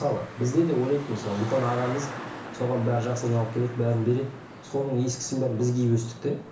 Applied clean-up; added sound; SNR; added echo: none; Traffic noise, roadway noise; 13 dB; reverberation time 0.7 s.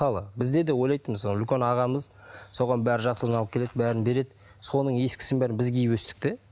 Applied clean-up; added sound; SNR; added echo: none; none; none; none.